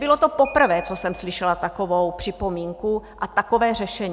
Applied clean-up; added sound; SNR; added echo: none; Ringtone / Bell; 19 dB; none.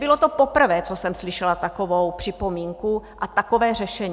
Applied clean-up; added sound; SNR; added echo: none; none; none; none.